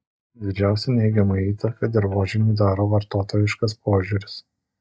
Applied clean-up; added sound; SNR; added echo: neural mask model DeepFilterNet 3.